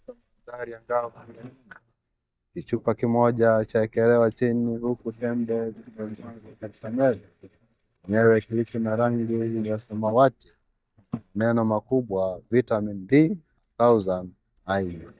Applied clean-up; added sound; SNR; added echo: neural mask model DeepFilterNet 3.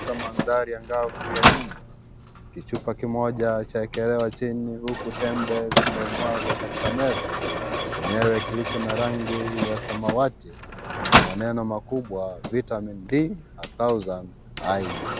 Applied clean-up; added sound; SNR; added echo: none; Mechanisms; 1 dB; none.